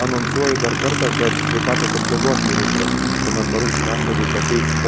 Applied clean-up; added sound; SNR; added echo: none; Aircraft; -4 dB; none.